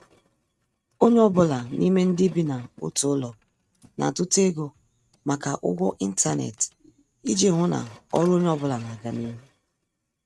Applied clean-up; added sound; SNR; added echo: neural mask model RNNoise.